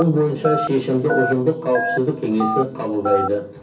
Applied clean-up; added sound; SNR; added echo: none; Telephone; 7 dB; reverberation time 0.3 s.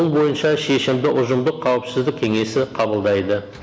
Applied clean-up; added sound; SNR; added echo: none; none; none; none.